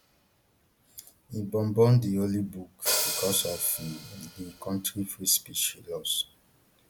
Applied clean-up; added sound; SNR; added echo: none; Hi-hat; 8 dB; none.